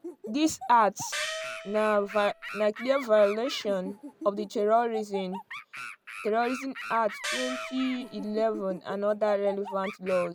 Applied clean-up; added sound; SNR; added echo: none; Animal + Gong; 11 dB; none.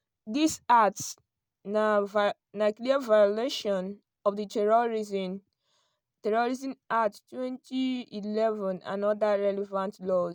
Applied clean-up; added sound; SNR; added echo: none; none; none; none.